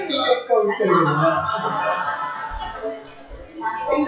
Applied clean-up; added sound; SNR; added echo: classical method WPE with log-MMSE.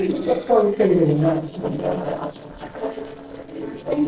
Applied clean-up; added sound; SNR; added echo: neural separator model SepFormer DNS4.